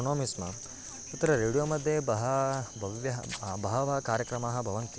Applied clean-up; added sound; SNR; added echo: none; none; none; none.